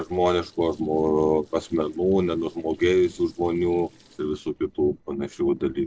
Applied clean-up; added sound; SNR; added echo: neural separator model SepFormer DNS4.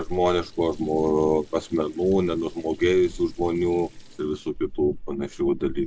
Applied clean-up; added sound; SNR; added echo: none; Sink (filling or washing) / Water tap, faucet; 15 dB; none.